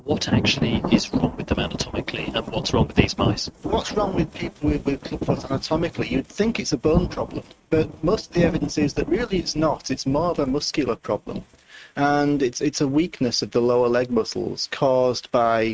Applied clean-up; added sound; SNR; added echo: neural mask model RNNoise.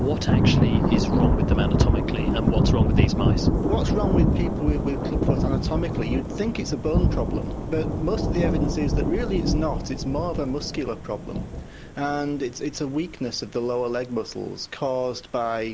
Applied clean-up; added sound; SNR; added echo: none; Thunder / Rain; -5 dB; none.